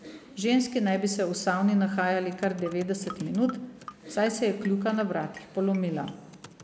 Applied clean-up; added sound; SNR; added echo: none; Marimba, xylophone + Computer keyboard; 19 dB; none.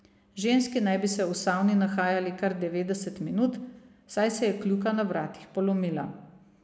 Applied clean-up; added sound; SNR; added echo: none; none; none; none.